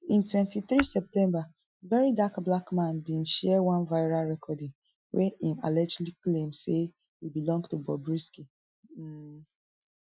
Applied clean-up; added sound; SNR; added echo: classical method Wiener filter.